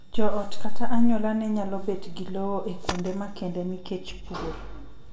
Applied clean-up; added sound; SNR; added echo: none; none; none; reverberation time 1.4 s.